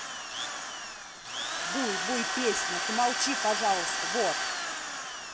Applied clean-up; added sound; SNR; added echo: none; Drill; -1 dB; none.